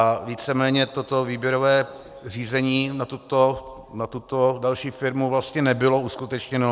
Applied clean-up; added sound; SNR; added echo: none; none; none; none.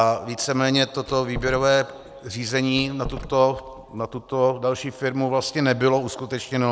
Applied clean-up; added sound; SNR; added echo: none; Door; 14 dB; none.